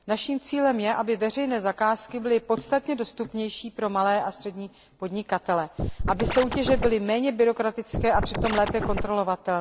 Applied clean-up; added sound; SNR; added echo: none; Scratching (performance technique); 2 dB; none.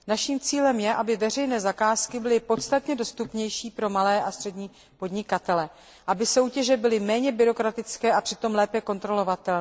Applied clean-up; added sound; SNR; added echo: none; none; none; none.